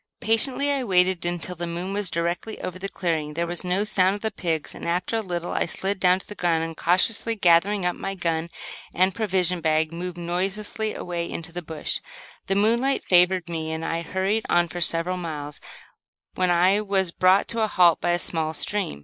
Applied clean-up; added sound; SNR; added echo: neural mask model Resemble Enhance denoiser.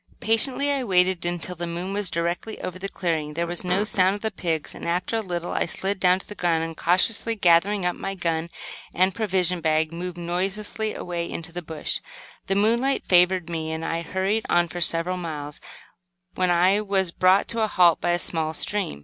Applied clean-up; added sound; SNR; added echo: none; none; none; none.